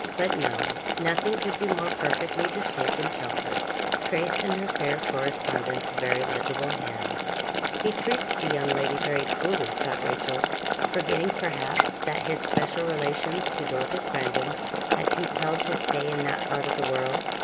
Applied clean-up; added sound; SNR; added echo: none; Boiling; -3 dB; none.